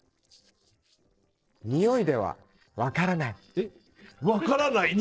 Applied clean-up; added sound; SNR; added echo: neural separator model SepFormer DNS4.